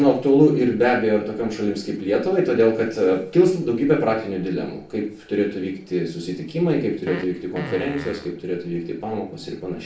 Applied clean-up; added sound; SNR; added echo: none; Fart; 14 dB; reverberation time 0.4 s.